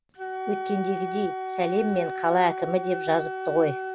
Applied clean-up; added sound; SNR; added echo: none; Wind instrument, woodwind instrument; 6 dB; none.